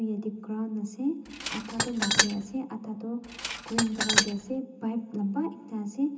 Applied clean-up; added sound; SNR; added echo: none; Tools; -3 dB; reverberation time 0.2 s.